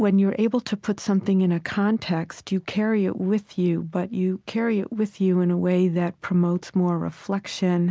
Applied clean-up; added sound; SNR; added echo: none; none; none; none.